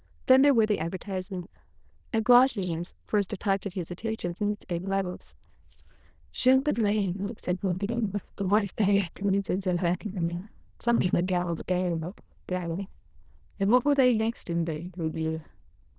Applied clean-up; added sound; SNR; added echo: neural diffusion model UNIVERSE++.